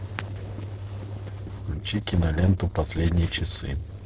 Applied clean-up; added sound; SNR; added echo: neural separator model SepFormer DNS4.